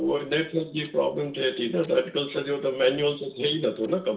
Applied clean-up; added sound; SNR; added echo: neural separator model SepFormer DNS4.